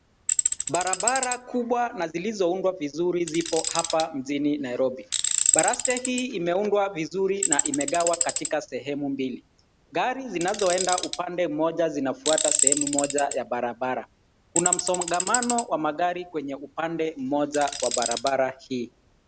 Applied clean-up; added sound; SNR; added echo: none; Tools; 1 dB; none.